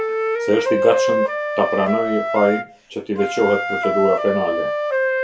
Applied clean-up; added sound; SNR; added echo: none; Wind instrument, woodwind instrument; 0 dB; reverberation time 0.3 s.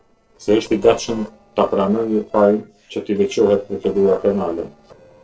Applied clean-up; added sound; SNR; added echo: neural separator model SepFormer DNS4.